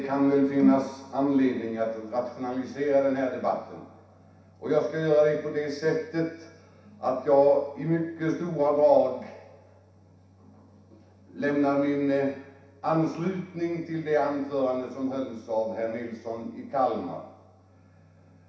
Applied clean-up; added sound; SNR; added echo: none; none; none; reverberation time 0.7 s.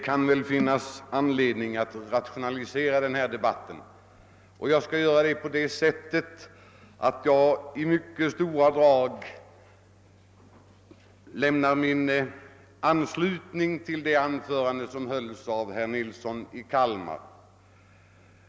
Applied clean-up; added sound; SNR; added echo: none; none; none; none.